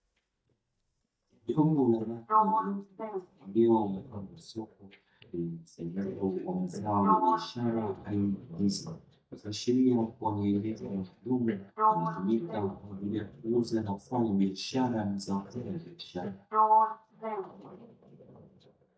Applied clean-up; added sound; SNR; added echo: neural mask model DeepFilterNet 3.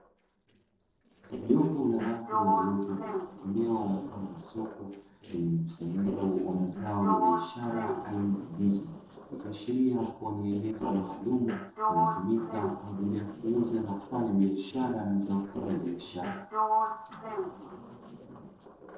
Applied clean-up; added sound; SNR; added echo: neural separator model SepFormer DNS4.